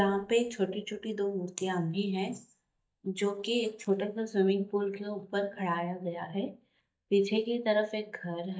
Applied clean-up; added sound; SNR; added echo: neural mask model DeepFilterNet 3.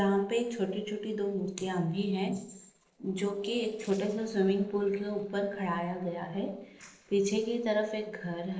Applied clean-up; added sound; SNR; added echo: neural separator model SepFormer DNS4.